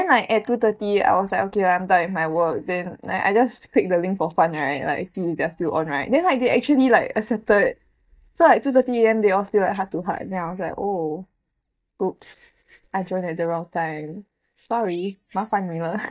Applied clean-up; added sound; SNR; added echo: neural mask model DeepFilterNet 3.